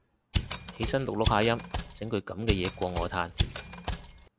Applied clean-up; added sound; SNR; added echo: none; Mechanisms; 1 dB; none.